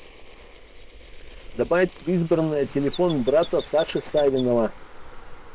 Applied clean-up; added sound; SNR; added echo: neural separator model SepFormer WHAM!.